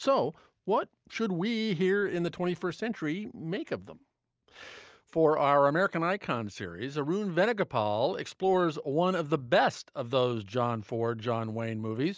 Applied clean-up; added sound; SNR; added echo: none; none; none; none.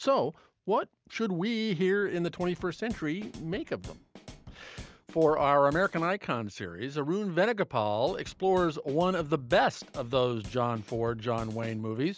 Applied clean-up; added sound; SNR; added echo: none; Drum kit; 19 dB; none.